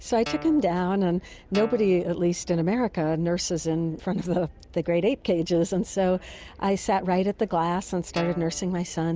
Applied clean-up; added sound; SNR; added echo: none; Guitar; 15 dB; none.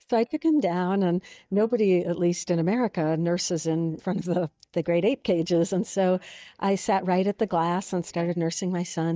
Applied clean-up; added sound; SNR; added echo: neural mask model DeepFilterNet 3.